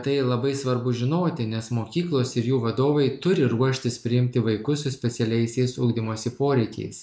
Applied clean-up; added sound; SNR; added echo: neural mask model Resemble Enhance denoiser.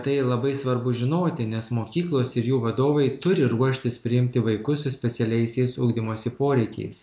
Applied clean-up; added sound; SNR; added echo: none; none; none; none.